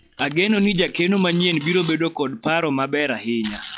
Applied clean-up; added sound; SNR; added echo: classical method log-MMSE.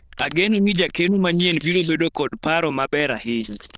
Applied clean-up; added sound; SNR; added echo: neural diffusion model UNIVERSE++.